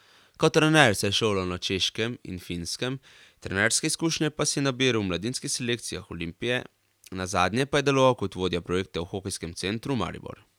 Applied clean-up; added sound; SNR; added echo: none; none; none; none.